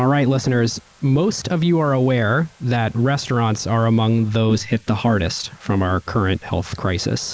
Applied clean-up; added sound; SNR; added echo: neural mask model Resemble Enhance denoiser.